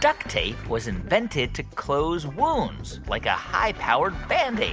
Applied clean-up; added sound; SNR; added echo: none; none; none; none.